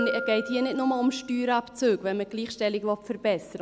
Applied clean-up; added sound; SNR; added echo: none; Bell; 12 dB; none.